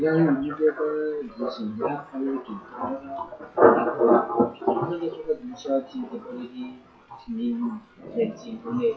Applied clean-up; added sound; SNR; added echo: classical method WPE with log-MMSE.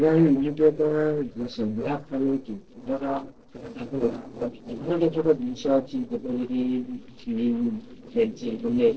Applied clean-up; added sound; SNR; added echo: neural separator model SepFormer DNS4.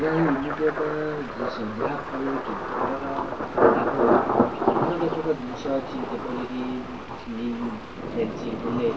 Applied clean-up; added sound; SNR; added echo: none; Thunder; -2 dB; reverberation time 0.2 s.